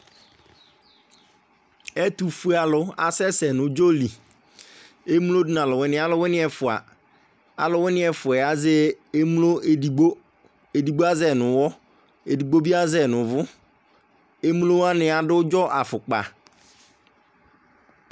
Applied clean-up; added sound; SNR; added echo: none; none; none; none.